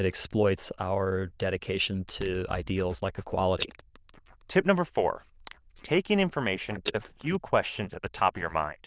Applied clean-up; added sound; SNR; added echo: neural diffusion model UNIVERSE++.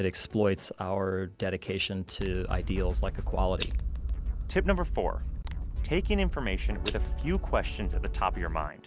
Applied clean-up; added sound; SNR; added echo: none; Scissors; -1 dB; none.